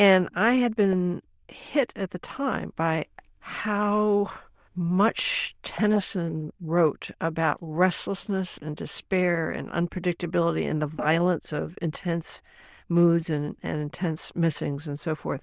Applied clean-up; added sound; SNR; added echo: neural diffusion model UNIVERSE++.